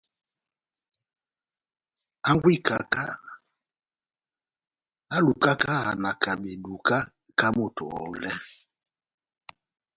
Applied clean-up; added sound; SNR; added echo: none; none; none; none.